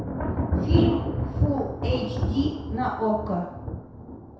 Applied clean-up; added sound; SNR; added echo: none; Thunder; -2 dB; reverberation time 0.7 s.